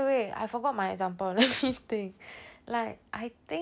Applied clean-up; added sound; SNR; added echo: none; none; none; none.